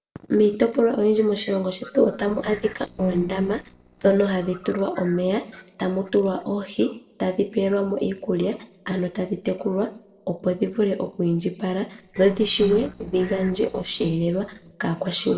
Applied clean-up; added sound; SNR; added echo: neural separator model SepFormer DNS4.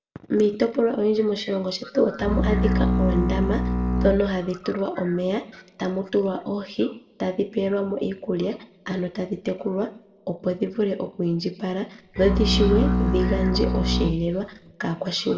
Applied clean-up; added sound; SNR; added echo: none; Bowed string instrument; -2 dB; reverberation time 0.7 s.